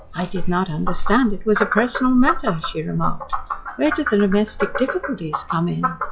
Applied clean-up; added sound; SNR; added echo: classical method log-MMSE.